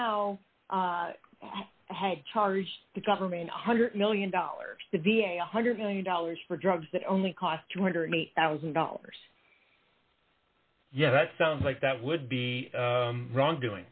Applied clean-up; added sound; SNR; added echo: none; none; none; none.